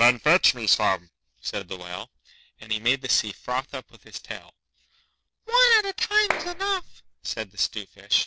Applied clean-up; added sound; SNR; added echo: none; Clapping; 6 dB; none.